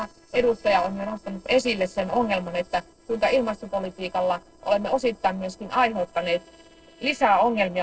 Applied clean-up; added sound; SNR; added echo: neural separator model SepFormer DNS4.